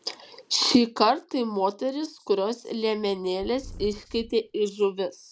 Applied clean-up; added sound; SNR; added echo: none; Purr; 19 dB; none.